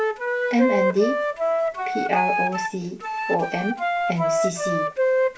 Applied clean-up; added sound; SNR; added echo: none; Wind instrument, woodwind instrument; -3 dB; reverberation time 0.2 s.